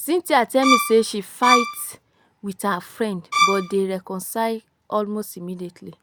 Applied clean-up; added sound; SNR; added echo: none; Bowed string instrument; -2 dB; none.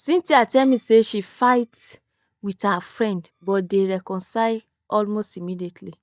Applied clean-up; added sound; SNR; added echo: neural mask model DeepFilterNet 3.